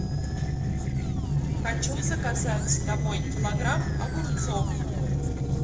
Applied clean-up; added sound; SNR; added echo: neural separator model SepFormer DNS4.